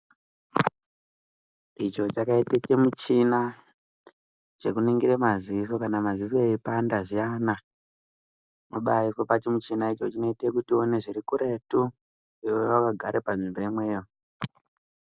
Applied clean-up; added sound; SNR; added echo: none; none; none; none.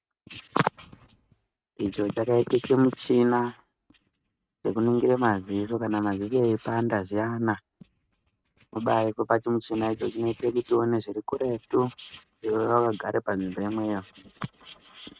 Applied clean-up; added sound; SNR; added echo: neural mask model RNNoise.